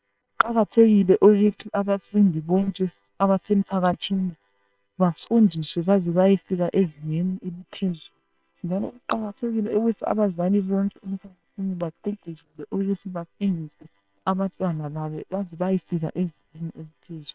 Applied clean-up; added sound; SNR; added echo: neural separator model SepFormer WHAM!.